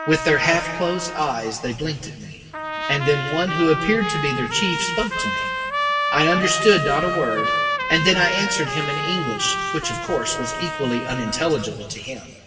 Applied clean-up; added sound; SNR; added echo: none; Trumpet; 4 dB; reverberation time 2.0 s.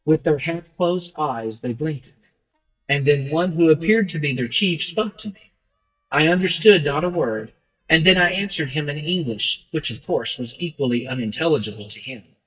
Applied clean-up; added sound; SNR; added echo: neural mask model DeepFilterNet 3.